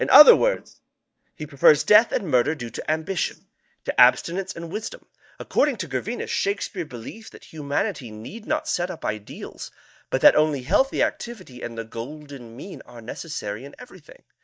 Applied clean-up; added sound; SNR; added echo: neural mask model DeepFilterNet 3.